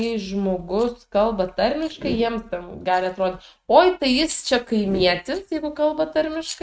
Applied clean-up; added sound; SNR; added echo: neural mask model RNNoise.